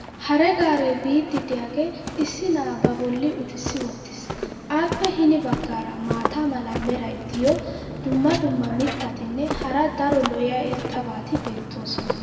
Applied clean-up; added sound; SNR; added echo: none; Walk, footsteps; 7 dB; reverberation time 1.9 s.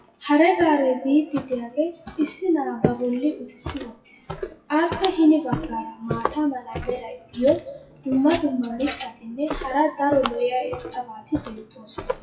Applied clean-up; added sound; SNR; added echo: classical method WPE with log-MMSE.